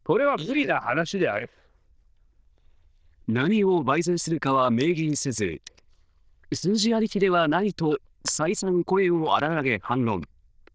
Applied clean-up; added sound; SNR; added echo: neural diffusion model UNIVERSE++.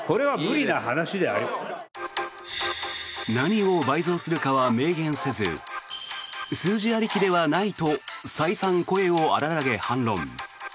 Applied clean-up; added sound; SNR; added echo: none; none; none; none.